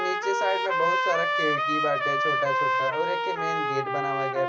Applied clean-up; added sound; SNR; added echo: none; Trumpet; -4 dB; none.